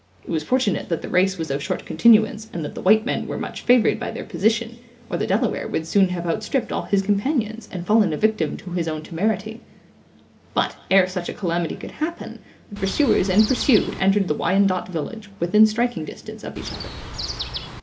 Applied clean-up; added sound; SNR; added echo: none; Chirp, tweet; 9 dB; reverberation time 2.1 s.